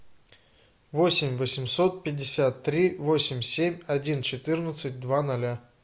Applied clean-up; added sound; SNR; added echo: none; none; none; none.